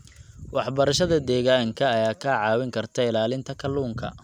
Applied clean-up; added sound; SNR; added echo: none; none; none; none.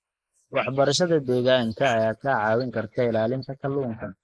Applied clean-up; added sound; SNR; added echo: neural mask model Resemble Enhance denoiser.